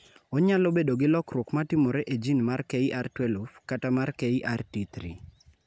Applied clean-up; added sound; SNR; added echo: none; none; none; none.